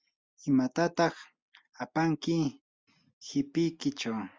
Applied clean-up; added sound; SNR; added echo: none; none; none; none.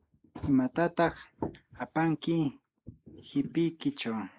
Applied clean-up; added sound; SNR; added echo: neural mask model Resemble Enhance denoiser.